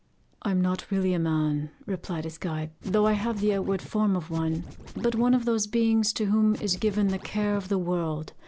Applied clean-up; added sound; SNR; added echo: none; Scratching (performance technique); 16 dB; none.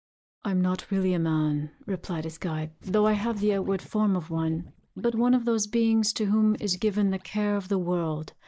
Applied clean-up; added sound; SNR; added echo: neural mask model DeepFilterNet 3.